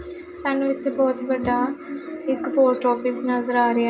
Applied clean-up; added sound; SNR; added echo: none; none; none; reverberation time 0.2 s.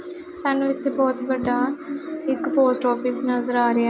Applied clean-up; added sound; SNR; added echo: none; none; none; none.